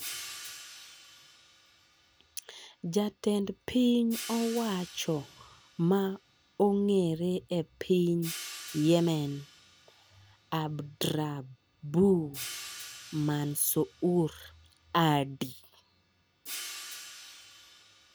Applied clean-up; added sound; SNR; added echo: none; Hi-hat; 16 dB; none.